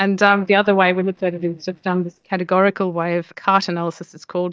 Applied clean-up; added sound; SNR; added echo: neural mask model DeepFilterNet 3.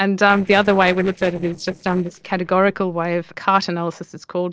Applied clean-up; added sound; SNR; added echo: neural separator model SepFormer DNS4.